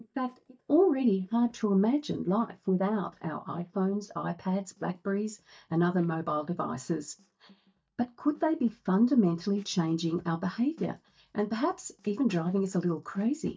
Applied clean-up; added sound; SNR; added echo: neural mask model DeepFilterNet 3.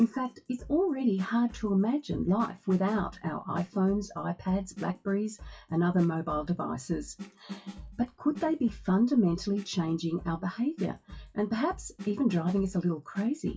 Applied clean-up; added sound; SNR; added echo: classical method WPE with log-MMSE.